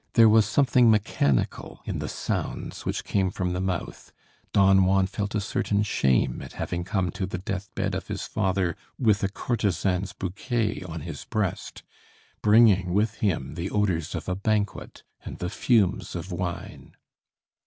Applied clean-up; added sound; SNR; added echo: none; none; none; none.